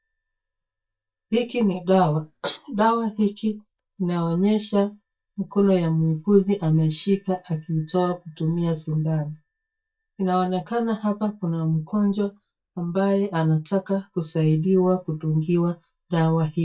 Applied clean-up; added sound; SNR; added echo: neural mask model DeepFilterNet 3.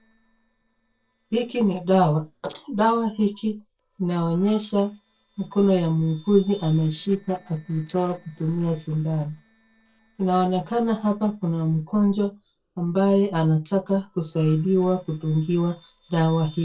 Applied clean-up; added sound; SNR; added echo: neural separator model SepFormer DNS4.